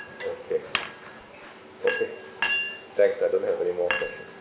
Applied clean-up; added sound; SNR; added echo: none; Chink, clink; 5 dB; none.